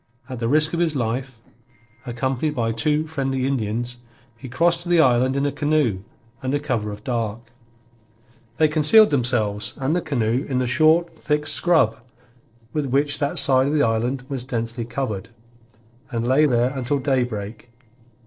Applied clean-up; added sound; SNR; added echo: neural separator model SepFormer DNS4.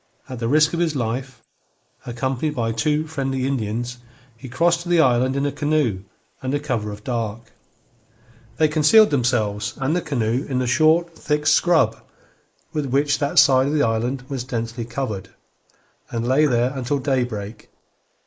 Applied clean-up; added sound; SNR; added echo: neural mask model Resemble Enhance denoiser.